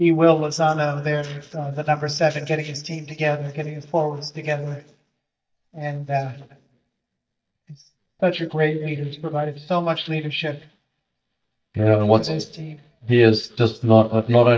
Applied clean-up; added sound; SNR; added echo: neural mask model DeepFilterNet 3.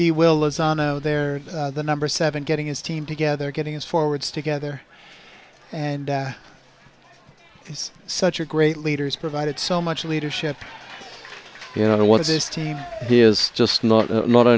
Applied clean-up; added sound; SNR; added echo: none; none; none; none.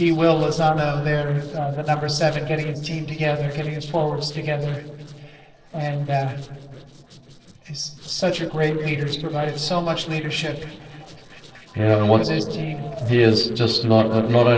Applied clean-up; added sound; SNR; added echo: neural separator model SepFormer DNS4.